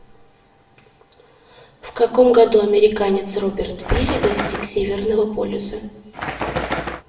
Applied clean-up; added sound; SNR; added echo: none; Bird; 5 dB; reverberation time 0.7 s.